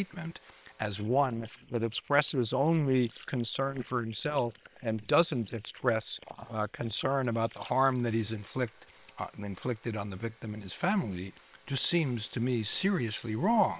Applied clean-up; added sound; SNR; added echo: neural separator model SepFormer WHAM!.